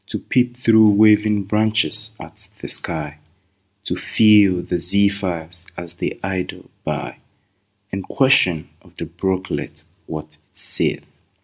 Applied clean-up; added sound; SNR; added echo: none; none; none; none.